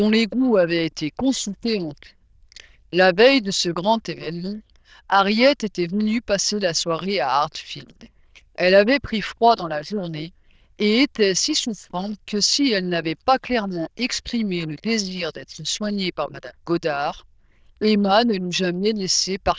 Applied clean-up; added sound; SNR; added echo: neural diffusion model UNIVERSE++.